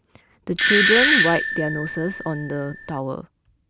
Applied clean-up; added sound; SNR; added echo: none; Doorbell; -3 dB; none.